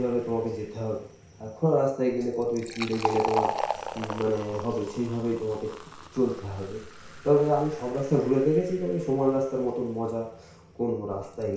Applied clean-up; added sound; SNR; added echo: none; Fill (with liquid); 10 dB; reverberation time 0.6 s.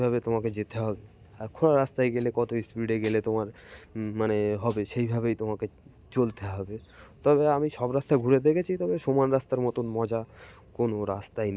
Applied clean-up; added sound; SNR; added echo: none; none; none; none.